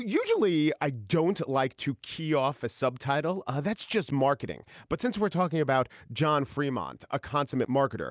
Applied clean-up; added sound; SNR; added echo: none; none; none; none.